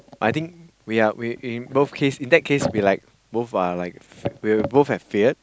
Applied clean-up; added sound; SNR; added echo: none; none; none; none.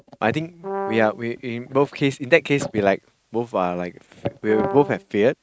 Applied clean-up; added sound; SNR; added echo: neural mask model RNNoise.